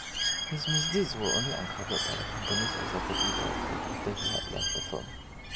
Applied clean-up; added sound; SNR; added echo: none; Bird + Engine / Car; -3 dB; none.